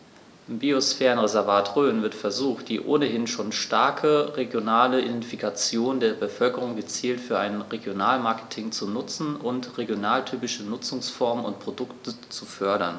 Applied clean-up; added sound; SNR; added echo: none; none; none; none.